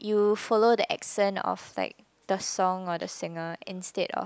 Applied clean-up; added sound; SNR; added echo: none; none; none; none.